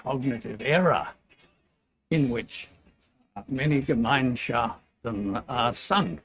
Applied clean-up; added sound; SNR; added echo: neural mask model RNNoise.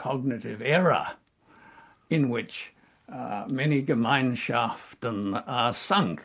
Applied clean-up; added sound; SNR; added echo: none; none; none; none.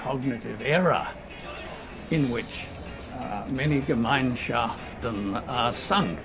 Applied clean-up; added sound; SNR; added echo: none; Crowd; 11 dB; none.